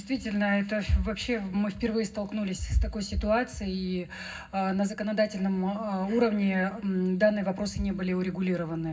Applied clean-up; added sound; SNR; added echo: none; none; none; reverberation time 0.4 s.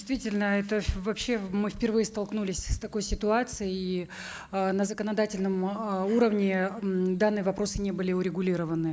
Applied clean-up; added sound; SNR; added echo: none; none; none; none.